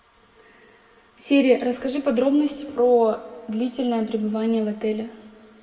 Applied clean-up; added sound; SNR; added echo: none; none; none; reverberation time 1.2 s.